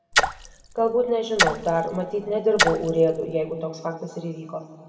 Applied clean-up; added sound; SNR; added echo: none; Splash, splatter; 2 dB; reverberation time 2.5 s.